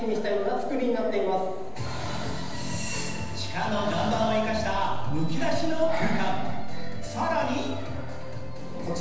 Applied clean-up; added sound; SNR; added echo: none; Breathing; 0 dB; reverberation time 1.1 s.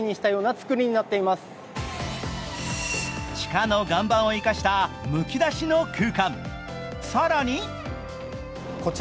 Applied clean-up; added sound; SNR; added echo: none; none; none; none.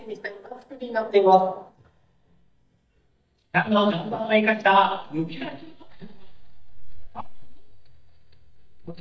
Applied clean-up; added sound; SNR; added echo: neural mask model DeepFilterNet 3.